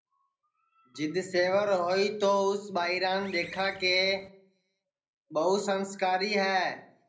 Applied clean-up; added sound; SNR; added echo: none; Bird; 19 dB; reverberation time 0.5 s.